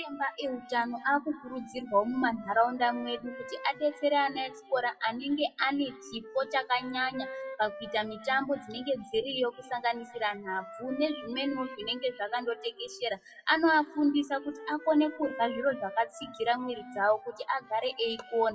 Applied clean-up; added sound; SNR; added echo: classical method WPE with log-MMSE.